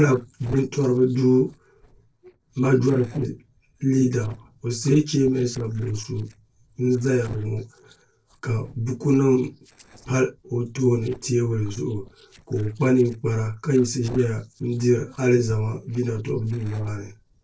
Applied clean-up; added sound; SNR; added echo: neural separator model SepFormer DNS4.